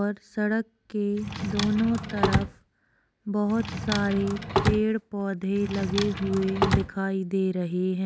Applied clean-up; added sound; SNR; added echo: none; Drawer open or close; 2 dB; none.